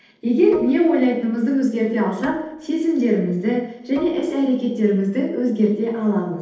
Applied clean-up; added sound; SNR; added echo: neural separator model SepFormer DNS4.